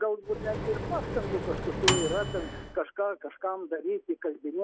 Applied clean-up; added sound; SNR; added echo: none; Microwave oven; 0 dB; none.